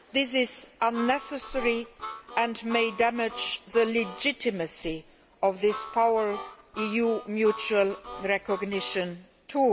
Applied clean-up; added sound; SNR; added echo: none; Harmonica; 13 dB; none.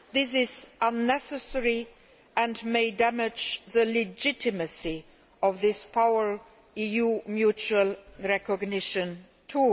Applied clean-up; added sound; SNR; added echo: none; none; none; none.